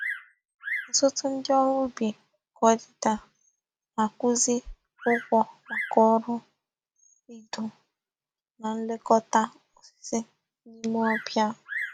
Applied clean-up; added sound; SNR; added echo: none; Bird vocalization, bird call, bird song; 13 dB; none.